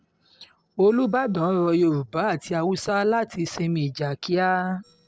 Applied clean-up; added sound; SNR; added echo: neural separator model SepFormer DNS4.